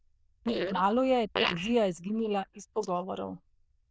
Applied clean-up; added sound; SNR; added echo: neural diffusion model UNIVERSE++.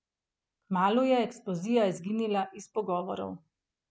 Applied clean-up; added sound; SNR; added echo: none; none; none; none.